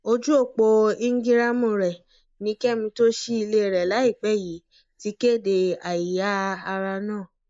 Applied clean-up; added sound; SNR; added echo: neural mask model Resemble Enhance denoiser.